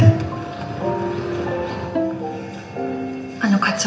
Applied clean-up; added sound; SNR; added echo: none; Bowed string instrument; 9 dB; reverberation time 0.8 s.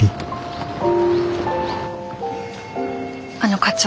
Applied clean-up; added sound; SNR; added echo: none; none; none; none.